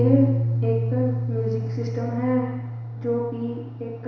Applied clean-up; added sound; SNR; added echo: none; Piano; 0 dB; reverberation time 1.0 s.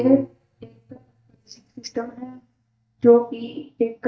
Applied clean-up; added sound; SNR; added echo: neural mask model DeepFilterNet 3.